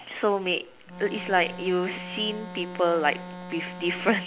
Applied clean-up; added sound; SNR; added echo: none; Organ; 12 dB; none.